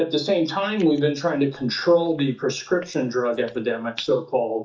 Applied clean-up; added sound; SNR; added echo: neural mask model DeepFilterNet 3.